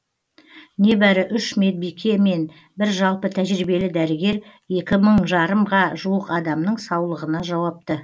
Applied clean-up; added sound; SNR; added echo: none; none; none; none.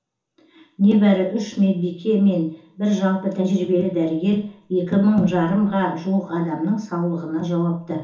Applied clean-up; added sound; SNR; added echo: none; none; none; reverberation time 0.7 s.